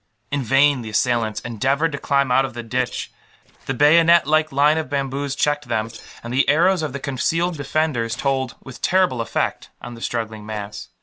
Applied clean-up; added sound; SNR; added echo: neural separator model SepFormer DNS4.